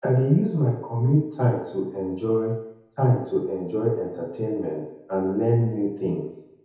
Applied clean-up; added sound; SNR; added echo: none; none; none; reverberation time 1.0 s.